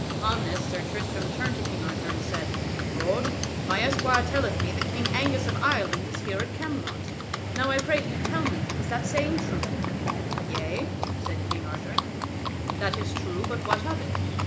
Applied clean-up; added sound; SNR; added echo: none; Livestock, farm animals, working animals; -3 dB; reverberation time 0.4 s.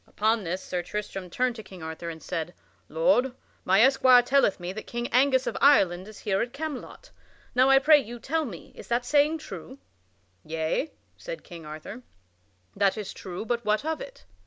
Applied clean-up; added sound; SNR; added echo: none; none; none; none.